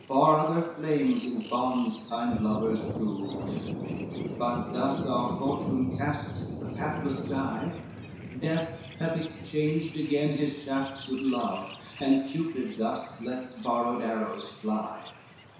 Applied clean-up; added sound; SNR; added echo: none; Thunder; 8 dB; reverberation time 0.7 s.